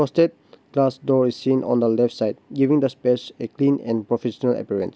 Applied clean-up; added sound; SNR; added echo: none; none; none; none.